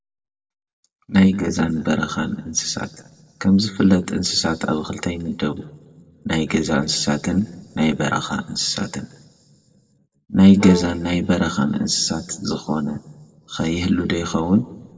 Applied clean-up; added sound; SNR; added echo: neural separator model SepFormer DNS4.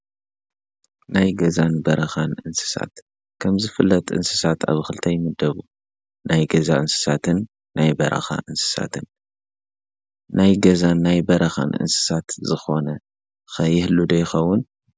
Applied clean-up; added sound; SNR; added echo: none; none; none; none.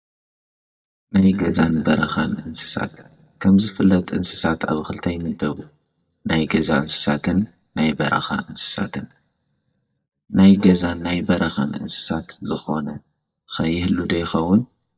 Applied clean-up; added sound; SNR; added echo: neural mask model DeepFilterNet 3.